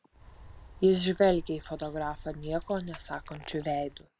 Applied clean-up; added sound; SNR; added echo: none; Bird; 16 dB; none.